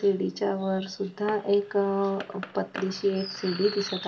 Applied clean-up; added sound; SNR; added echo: none; Fireworks; 17 dB; reverberation time 0.2 s.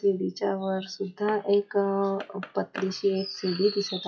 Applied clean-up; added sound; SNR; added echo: classical method WPE with log-MMSE.